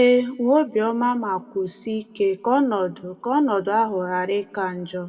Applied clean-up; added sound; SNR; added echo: none; none; none; reverberation time 1.3 s.